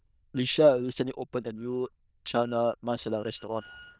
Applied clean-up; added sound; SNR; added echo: neural diffusion model UNIVERSE++.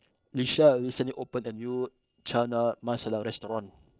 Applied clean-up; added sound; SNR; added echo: neural separator model SepFormer DNS4.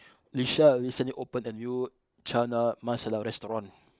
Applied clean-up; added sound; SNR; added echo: neural mask model Resemble Enhance denoiser.